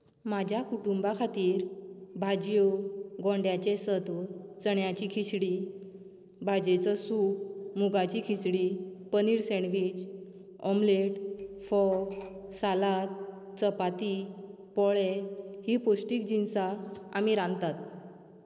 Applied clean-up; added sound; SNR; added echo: neural separator model SepFormer DNS4.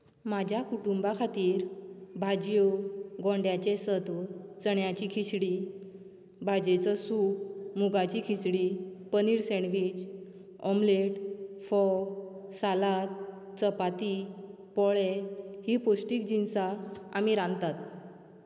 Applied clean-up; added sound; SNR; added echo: none; none; none; none.